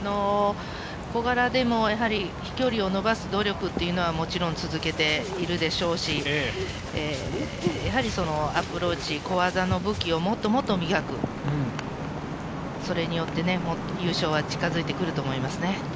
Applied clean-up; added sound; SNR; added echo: none; none; none; none.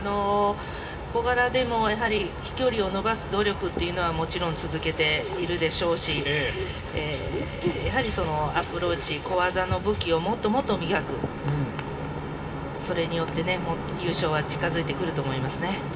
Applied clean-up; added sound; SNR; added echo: none; none; none; reverberation time 1.2 s.